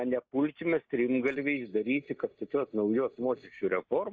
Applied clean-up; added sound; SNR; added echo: neural mask model DeepFilterNet 3.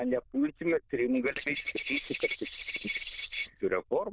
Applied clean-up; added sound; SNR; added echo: neural diffusion model UNIVERSE++.